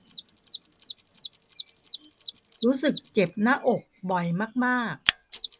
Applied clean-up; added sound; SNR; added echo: none; Mechanisms; 10 dB; none.